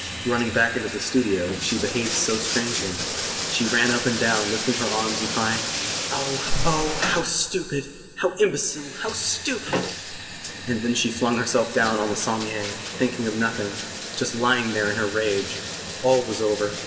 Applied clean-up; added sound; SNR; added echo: none; Bathtub (filling or washing); 6 dB; reverberation time 2.3 s.